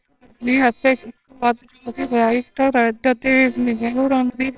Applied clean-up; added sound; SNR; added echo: neural separator model SepFormer WHAMR!.